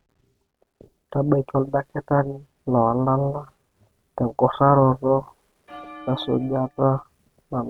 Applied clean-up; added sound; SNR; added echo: neural mask model RNNoise.